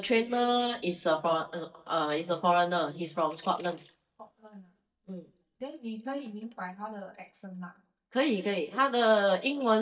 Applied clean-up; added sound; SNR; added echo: neural mask model DeepFilterNet 3.